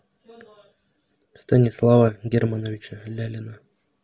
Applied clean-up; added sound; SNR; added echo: none; none; none; none.